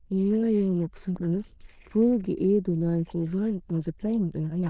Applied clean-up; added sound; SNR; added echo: neural diffusion model UNIVERSE++.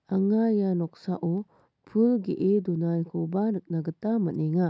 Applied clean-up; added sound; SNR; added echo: none; none; none; none.